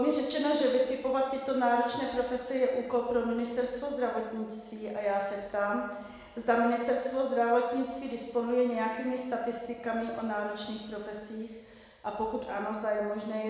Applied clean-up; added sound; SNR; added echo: none; none; none; reverberation time 1.1 s.